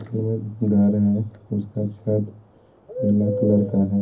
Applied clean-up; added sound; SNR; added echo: none; Bird; 12 dB; reverberation time 0.3 s.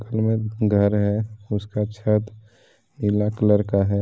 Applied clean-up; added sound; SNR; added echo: none; none; none; none.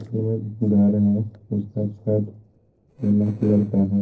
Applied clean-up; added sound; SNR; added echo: neural separator model SepFormer DNS4.